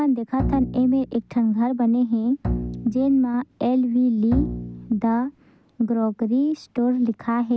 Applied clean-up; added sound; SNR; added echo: none; Bowed string instrument; 9 dB; none.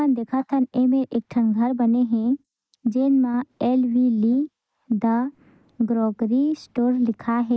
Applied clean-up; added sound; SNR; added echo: neural mask model Resemble Enhance denoiser.